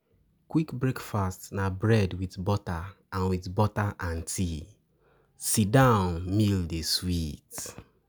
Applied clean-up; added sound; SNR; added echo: none; none; none; none.